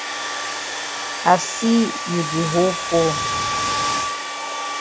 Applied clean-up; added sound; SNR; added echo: none; Domestic sounds, home sounds; 2 dB; none.